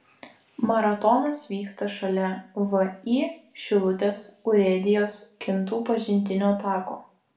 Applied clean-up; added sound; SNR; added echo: none; none; none; reverberation time 0.4 s.